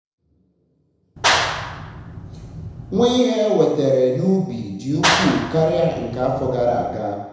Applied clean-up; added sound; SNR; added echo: none; Clapping; 3 dB; reverberation time 1.0 s.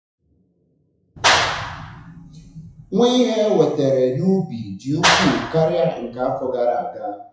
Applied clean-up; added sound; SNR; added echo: classical method WPE with log-MMSE.